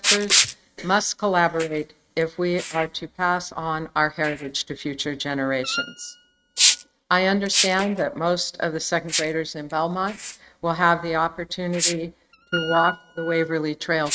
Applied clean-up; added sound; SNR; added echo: neural mask model RNNoise.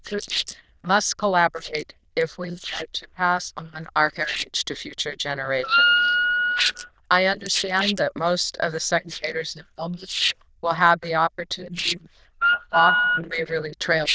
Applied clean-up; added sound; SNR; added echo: neural diffusion model UNIVERSE++.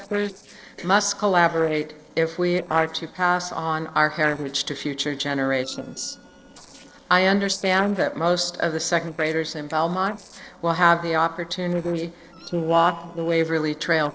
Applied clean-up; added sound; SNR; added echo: neural separator model SepFormer DNS4.